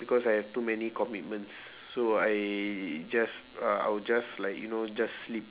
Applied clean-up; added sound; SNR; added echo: none; none; none; none.